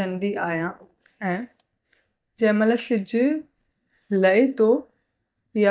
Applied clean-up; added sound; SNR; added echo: neural mask model DeepFilterNet 3.